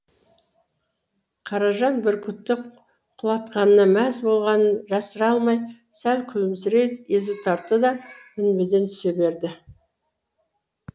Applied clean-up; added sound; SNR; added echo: none; none; none; none.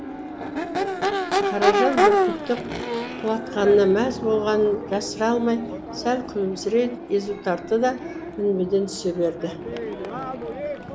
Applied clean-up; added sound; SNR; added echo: none; Crowd / Race car, auto racing / Accelerating, revving, vroom; 3 dB; none.